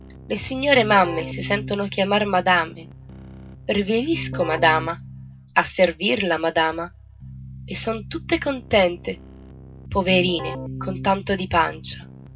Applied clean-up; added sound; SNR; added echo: none; Keyboard (musical); 13 dB; reverberation time 0.2 s.